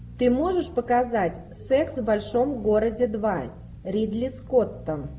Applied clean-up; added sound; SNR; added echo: none; Bass guitar; 17 dB; none.